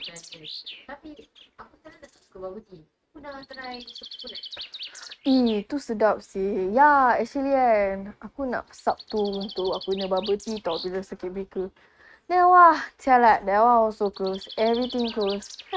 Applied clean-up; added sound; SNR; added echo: neural mask model RNNoise.